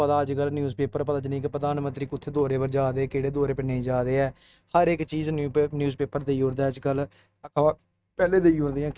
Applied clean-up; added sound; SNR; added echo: neural mask model RNNoise.